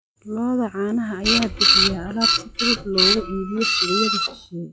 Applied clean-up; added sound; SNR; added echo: classical method log-MMSE.